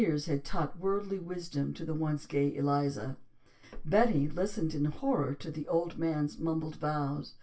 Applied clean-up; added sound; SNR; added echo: none; none; none; reverberation time 0.2 s.